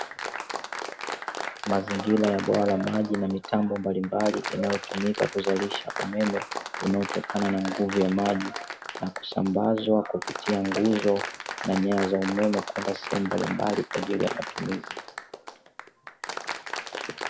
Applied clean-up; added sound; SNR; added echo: none; Applause; 8 dB; none.